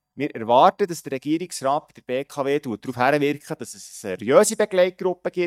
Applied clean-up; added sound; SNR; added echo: neural mask model DeepFilterNet 3.